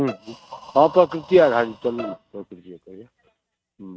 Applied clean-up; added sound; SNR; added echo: neural mask model RNNoise.